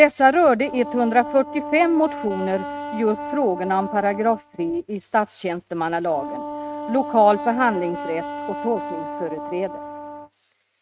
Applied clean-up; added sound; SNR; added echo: neural mask model RNNoise.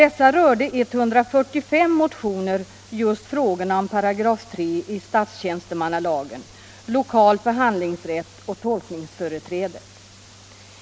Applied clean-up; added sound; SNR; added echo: none; none; none; none.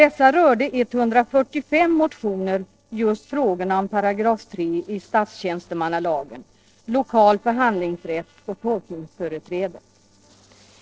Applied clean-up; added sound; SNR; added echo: neural separator model SepFormer DNS4.